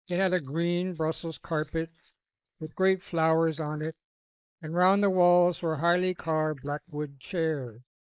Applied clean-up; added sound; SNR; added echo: neural mask model Resemble Enhance denoiser.